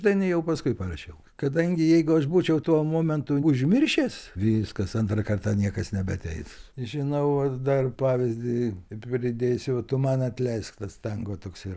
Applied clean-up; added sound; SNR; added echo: none; none; none; none.